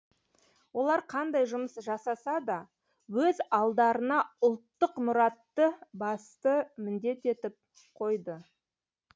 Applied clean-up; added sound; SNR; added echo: none; none; none; none.